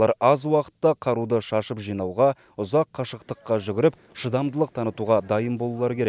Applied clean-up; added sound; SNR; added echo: none; none; none; none.